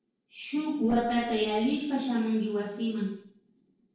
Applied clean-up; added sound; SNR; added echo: neural separator model SepFormer DNS4.